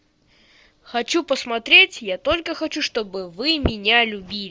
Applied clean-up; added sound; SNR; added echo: none; none; none; none.